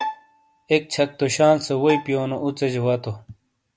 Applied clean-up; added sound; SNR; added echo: none; Bowed string instrument; 14 dB; none.